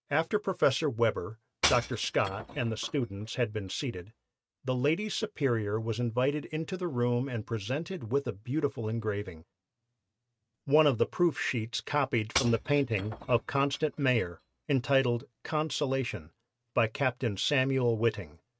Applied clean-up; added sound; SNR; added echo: neural mask model RNNoise.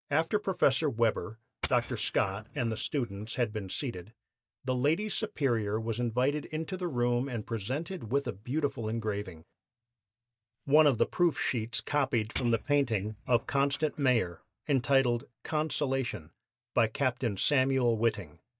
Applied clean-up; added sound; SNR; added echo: neural mask model DeepFilterNet 3.